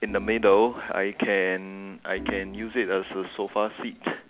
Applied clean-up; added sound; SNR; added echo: none; Organ; 18 dB; none.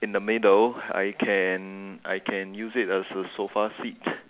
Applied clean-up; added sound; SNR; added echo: none; none; none; none.